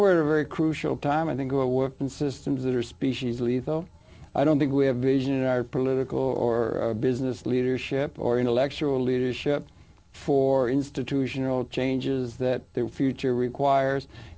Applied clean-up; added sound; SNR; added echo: none; none; none; none.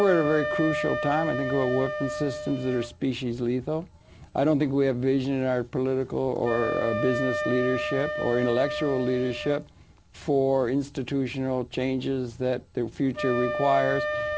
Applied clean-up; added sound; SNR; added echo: none; Wind instrument, woodwind instrument; 6 dB; none.